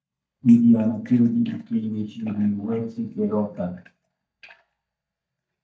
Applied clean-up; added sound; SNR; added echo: neural mask model DeepFilterNet 3.